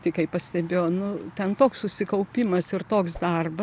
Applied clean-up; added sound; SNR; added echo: none; Whoosh, swoosh, swish; 18 dB; none.